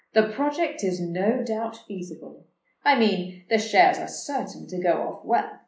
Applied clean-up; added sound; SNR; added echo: neural mask model Resemble Enhance denoiser.